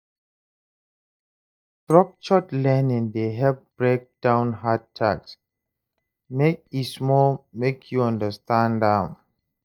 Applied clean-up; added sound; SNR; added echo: neural mask model DeepFilterNet 3.